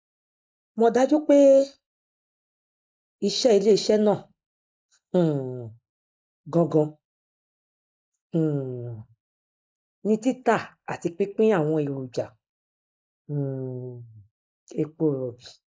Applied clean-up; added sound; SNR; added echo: neural mask model Resemble Enhance denoiser.